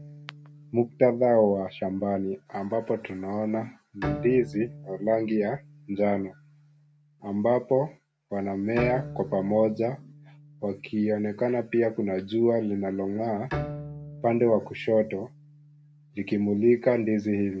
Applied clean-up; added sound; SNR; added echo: none; Bowed string instrument; 15 dB; none.